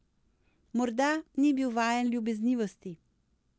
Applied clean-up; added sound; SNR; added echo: none; none; none; none.